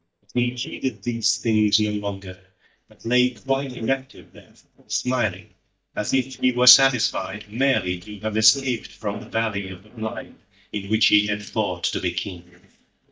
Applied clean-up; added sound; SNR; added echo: neural mask model DeepFilterNet 3.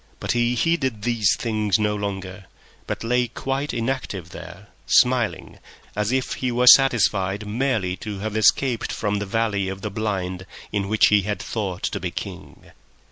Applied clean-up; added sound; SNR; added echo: none; none; none; none.